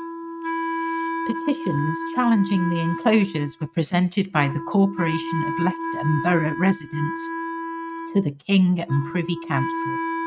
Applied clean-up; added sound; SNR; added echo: neural mask model RNNoise.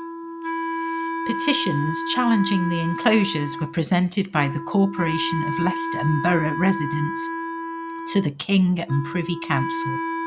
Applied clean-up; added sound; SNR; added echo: none; Wind instrument, woodwind instrument; 5 dB; none.